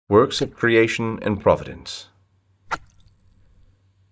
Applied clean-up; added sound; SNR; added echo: neural mask model DeepFilterNet 3.